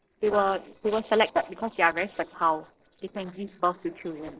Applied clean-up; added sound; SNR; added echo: neural separator model SepFormer DNS4.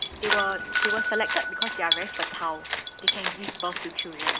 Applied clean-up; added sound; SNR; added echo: none; Cat + Doorbell; -4 dB; none.